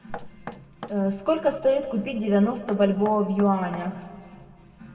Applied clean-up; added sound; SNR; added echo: none; Knock; 19 dB; reverberation time 1.5 s.